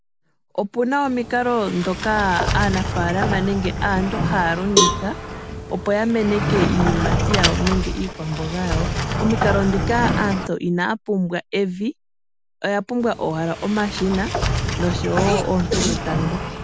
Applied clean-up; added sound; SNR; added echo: none; Cowbell + Sliding door; 2 dB; none.